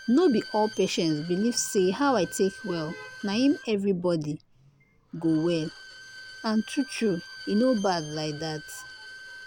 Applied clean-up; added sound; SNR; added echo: none; Bowed string instrument; 17 dB; none.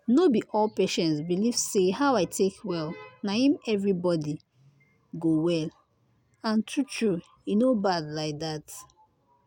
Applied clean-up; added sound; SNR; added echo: none; none; none; none.